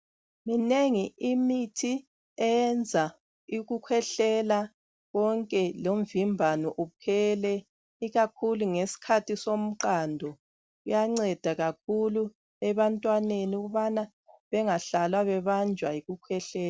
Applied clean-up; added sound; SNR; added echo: none; none; none; none.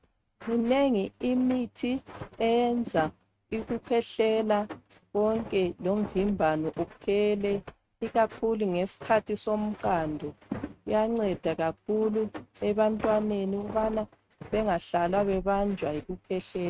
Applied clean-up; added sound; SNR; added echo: neural mask model RNNoise.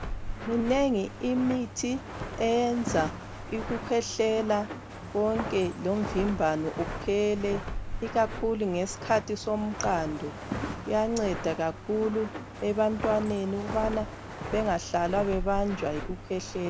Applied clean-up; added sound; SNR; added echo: none; Walk, footsteps; 8 dB; none.